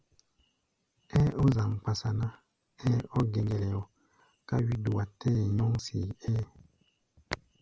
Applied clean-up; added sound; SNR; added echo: none; none; none; none.